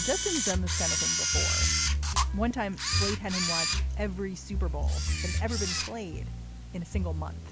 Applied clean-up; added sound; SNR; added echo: none; Camera; 2 dB; none.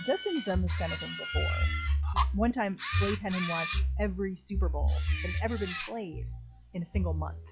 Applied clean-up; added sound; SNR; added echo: classical method log-MMSE.